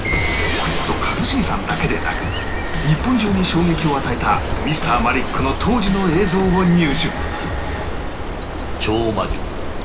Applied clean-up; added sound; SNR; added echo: none; Bird; 5 dB; reverberation time 2.4 s.